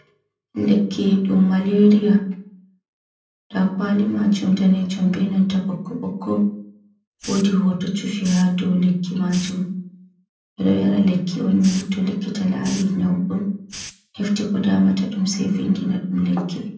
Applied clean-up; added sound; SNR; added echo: none; Hiss; 19 dB; reverberation time 0.6 s.